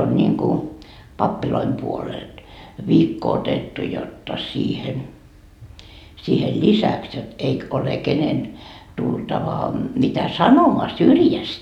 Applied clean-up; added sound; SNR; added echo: none; none; none; none.